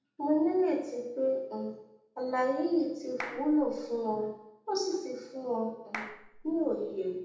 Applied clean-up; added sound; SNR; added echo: none; Clapping; 14 dB; reverberation time 0.8 s.